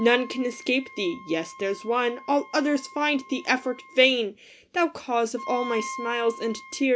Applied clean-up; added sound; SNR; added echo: none; Wind instrument, woodwind instrument; 16 dB; none.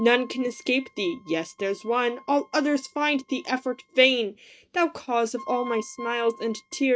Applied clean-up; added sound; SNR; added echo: neural mask model RNNoise.